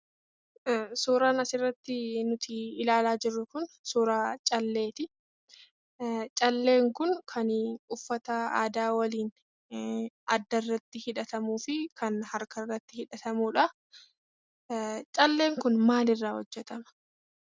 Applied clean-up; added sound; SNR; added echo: none; none; none; none.